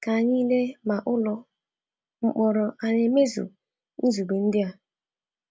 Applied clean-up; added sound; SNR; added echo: none; none; none; none.